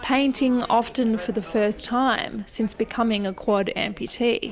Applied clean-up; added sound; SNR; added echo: none; none; none; none.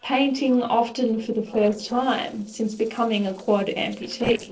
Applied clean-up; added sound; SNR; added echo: neural separator model SepFormer DNS4.